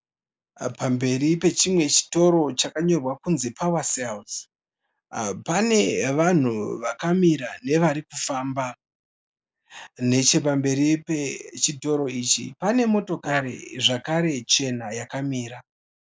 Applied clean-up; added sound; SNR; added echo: neural mask model Resemble Enhance denoiser.